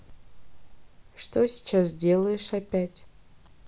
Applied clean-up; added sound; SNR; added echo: none; none; none; none.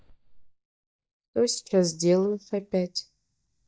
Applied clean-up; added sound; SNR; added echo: neural mask model DeepFilterNet 3.